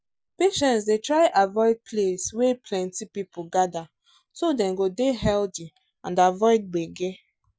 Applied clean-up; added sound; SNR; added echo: none; none; none; none.